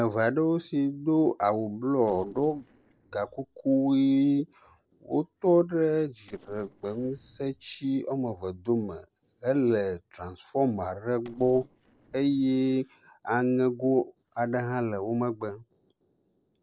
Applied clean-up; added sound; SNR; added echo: neural separator model SepFormer DNS4.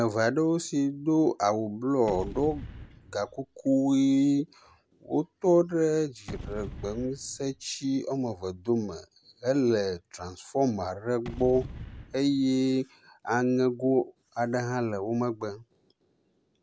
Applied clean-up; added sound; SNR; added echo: none; Gunshot, gunfire / Boom; 16 dB; none.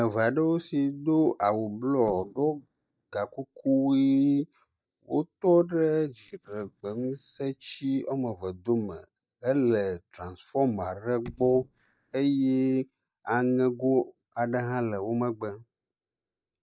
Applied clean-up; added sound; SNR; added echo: neural mask model DeepFilterNet 3.